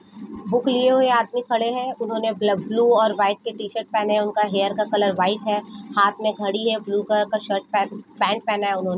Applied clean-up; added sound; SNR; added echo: none; none; none; none.